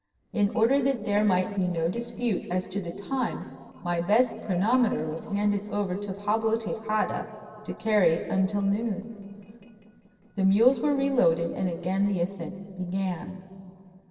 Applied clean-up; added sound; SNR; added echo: neural separator model SepFormer DNS4.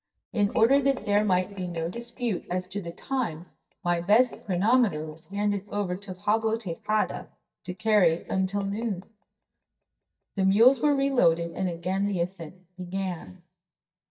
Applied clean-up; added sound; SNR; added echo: neural mask model DeepFilterNet 3.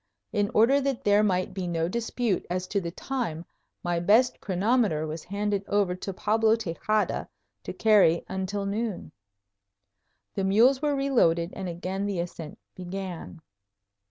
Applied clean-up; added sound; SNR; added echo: none; none; none; none.